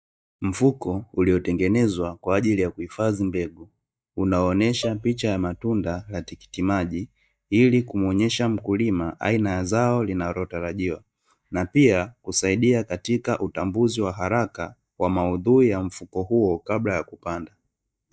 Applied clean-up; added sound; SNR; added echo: neural mask model DeepFilterNet 3.